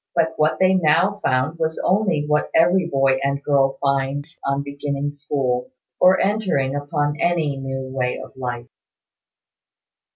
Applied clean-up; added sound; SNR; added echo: none; none; none; none.